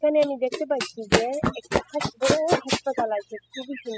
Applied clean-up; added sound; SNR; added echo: classical method spectral subtraction.